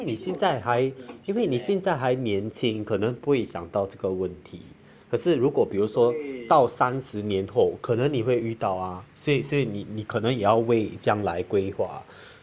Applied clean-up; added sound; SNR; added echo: none; none; none; none.